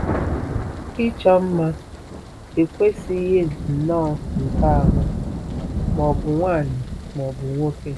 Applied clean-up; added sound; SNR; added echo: none; Thunder; 3 dB; none.